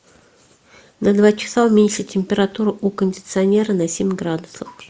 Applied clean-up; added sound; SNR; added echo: none; none; none; none.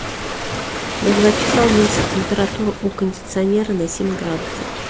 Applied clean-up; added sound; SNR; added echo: none; Waves, surf; 3 dB; none.